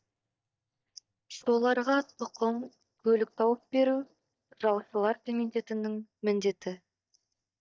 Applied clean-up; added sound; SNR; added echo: neural mask model DeepFilterNet 3.